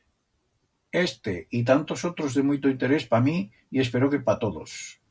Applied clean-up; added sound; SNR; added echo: none; none; none; none.